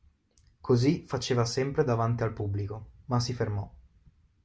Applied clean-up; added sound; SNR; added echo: none; none; none; none.